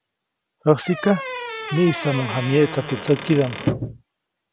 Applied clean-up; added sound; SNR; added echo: none; Squeak / Wood; 7 dB; none.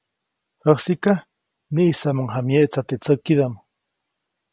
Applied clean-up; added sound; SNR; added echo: none; none; none; none.